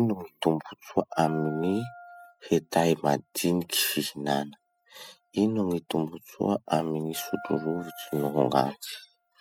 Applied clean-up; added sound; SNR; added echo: classical method spectral subtraction.